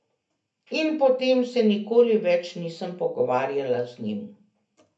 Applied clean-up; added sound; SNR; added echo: none; none; none; reverberation time 0.3 s.